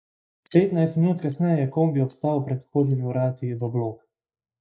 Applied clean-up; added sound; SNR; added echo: neural mask model DeepFilterNet 3.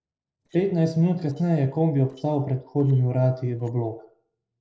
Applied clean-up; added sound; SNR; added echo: neural separator model SepFormer DNS4.